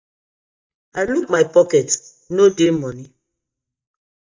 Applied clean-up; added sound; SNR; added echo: neural mask model DeepFilterNet 3.